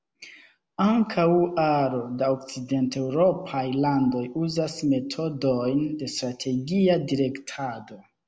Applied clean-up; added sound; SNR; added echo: none; none; none; none.